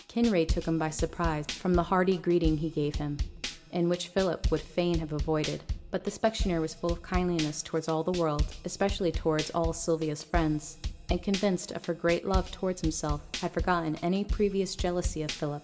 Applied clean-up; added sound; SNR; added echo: none; Drum / Drum kit; 6 dB; reverberation time 2.2 s.